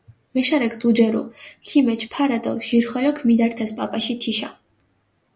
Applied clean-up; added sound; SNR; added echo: none; none; none; none.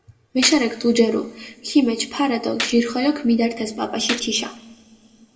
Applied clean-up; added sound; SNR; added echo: none; Gunshot, gunfire; 13 dB; reverberation time 1.8 s.